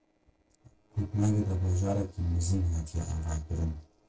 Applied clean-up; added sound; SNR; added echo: neural separator model SepFormer DNS4.